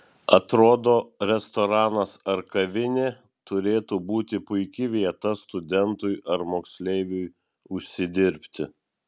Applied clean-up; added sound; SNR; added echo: none; none; none; none.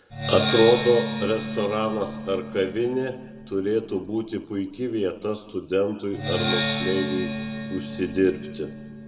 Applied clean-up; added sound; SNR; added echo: none; Percussion; 6 dB; reverberation time 1.3 s.